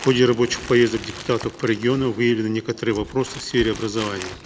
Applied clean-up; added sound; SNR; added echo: none; Crumpling, crinkling; 16 dB; none.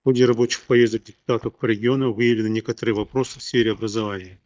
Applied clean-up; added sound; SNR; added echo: neural mask model DeepFilterNet 3.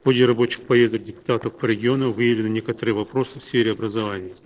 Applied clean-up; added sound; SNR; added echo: neural separator model SepFormer DNS4.